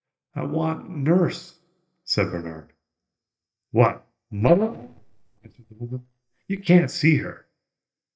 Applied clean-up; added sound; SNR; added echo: neural mask model DeepFilterNet 3.